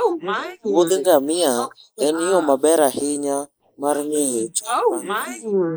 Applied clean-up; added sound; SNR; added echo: neural mask model Resemble Enhance denoiser.